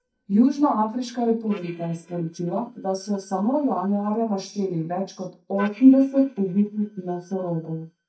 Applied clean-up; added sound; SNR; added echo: neural mask model DeepFilterNet 3.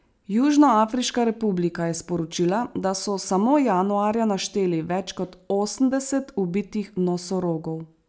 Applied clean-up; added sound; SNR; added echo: none; none; none; none.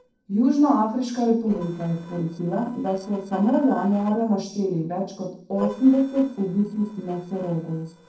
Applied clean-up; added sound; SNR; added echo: neural separator model SepFormer DNS4.